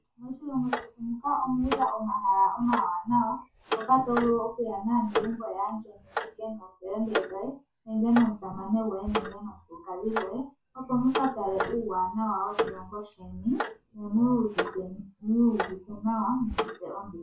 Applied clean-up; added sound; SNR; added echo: none; Clock; 7 dB; reverberation time 0.2 s.